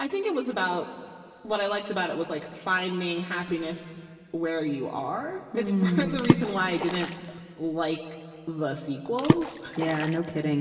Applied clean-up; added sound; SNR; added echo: none; Water / Splash, splatter; 0 dB; reverberation time 2.6 s.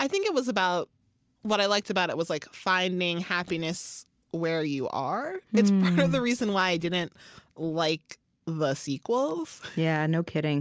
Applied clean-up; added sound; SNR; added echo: none; none; none; none.